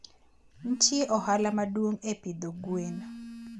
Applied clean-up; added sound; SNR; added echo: none; Telephone; 16 dB; none.